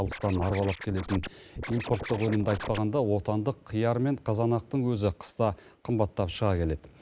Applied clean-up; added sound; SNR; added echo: neural mask model Resemble Enhance denoiser.